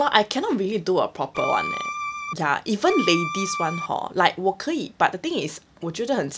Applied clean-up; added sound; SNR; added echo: none; Bowed string instrument; 5 dB; none.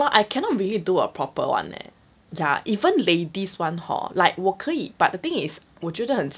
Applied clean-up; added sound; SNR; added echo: none; none; none; none.